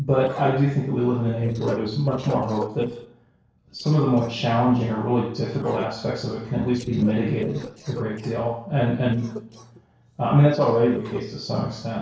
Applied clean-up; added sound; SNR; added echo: neural separator model SepFormer DNS4.